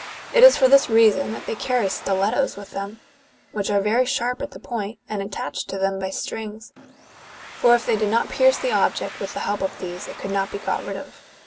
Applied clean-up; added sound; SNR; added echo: none; Domestic sounds, home sounds; 18 dB; none.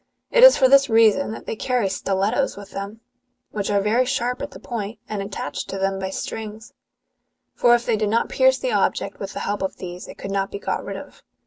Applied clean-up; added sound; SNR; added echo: none; none; none; none.